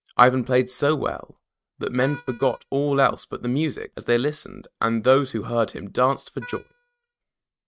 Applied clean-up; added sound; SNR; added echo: neural mask model RNNoise.